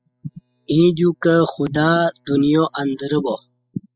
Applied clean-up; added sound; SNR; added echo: classical method spectral subtraction.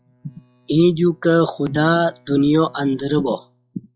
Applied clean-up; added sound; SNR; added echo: classical method log-MMSE.